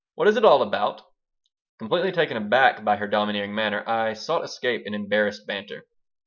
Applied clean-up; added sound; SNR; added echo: neural mask model Resemble Enhance denoiser.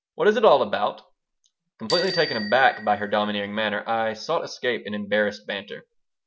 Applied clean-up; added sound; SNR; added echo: none; Bicycle bell; 12 dB; none.